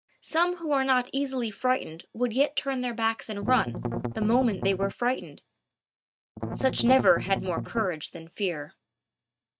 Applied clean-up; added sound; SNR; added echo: neural mask model RNNoise.